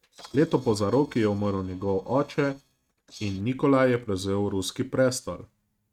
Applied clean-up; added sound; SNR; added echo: neural mask model RNNoise.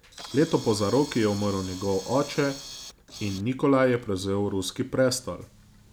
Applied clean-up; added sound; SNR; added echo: none; Camera; 17 dB; none.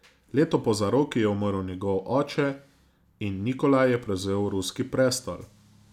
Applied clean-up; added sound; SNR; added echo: none; none; none; none.